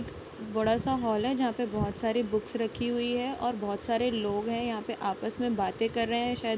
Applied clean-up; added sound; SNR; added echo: none; none; none; none.